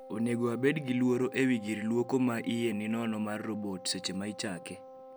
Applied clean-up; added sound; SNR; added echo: none; Wind instrument, woodwind instrument; 16 dB; none.